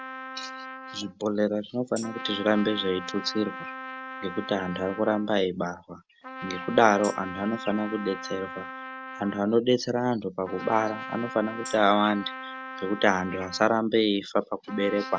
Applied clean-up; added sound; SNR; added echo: none; Trumpet + Tambourine; 12 dB; none.